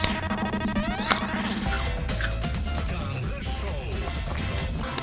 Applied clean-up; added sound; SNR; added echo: none; Chewing, mastication; 6 dB; none.